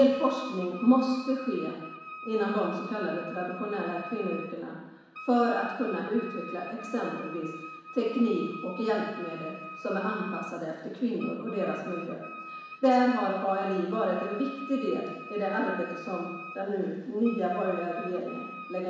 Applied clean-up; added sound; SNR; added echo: none; Wind instrument, woodwind instrument; 13 dB; reverberation time 1.1 s.